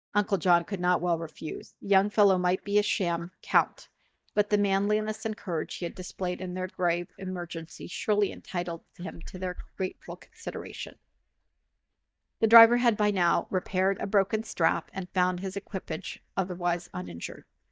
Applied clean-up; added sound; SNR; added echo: neural mask model DeepFilterNet 3.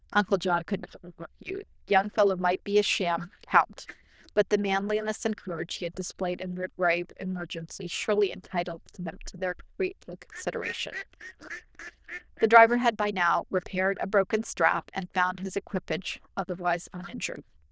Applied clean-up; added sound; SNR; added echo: neural diffusion model UNIVERSE++.